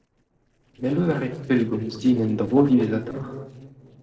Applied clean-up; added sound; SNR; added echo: neural separator model SepFormer DNS4.